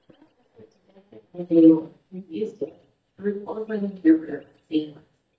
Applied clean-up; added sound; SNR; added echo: neural mask model DeepFilterNet 3.